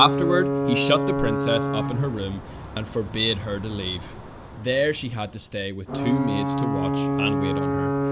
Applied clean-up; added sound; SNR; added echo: none; Alarm / Ocean / Boat, Water vehicle; 2 dB; none.